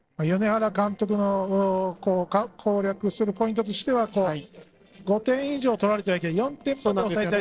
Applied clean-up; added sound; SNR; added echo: neural separator model SepFormer DNS4.